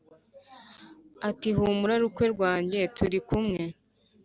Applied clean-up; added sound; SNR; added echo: none; none; none; none.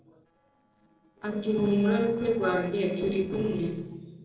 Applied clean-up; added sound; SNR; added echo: neural separator model SepFormer DNS4.